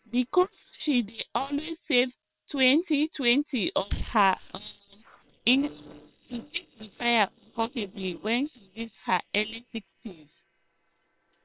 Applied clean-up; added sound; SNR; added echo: neural separator model SepFormer WHAM!.